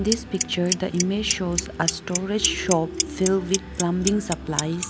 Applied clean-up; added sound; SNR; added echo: none; Clock; 5 dB; none.